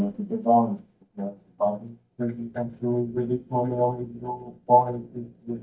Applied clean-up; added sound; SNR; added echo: neural mask model DeepFilterNet 3.